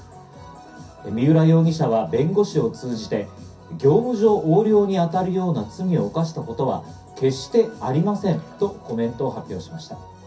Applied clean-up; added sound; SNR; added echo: none; none; none; reverberation time 0.3 s.